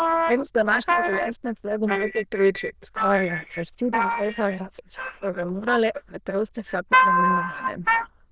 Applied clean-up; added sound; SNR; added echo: neural diffusion model UNIVERSE++.